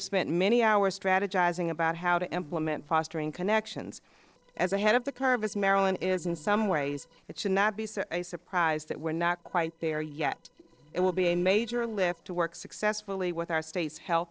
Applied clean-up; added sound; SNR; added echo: neural separator model SepFormer DNS4.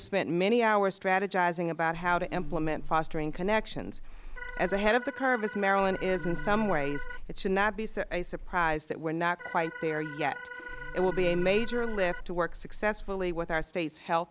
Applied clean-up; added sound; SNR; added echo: none; Organ + Buzz; 7 dB; none.